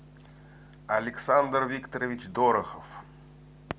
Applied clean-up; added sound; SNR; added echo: none; none; none; none.